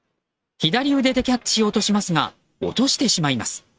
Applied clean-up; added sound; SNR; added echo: neural mask model RNNoise.